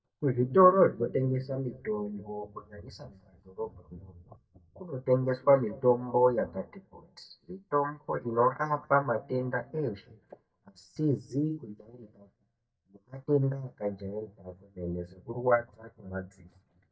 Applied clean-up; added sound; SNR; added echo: neural mask model DeepFilterNet 3.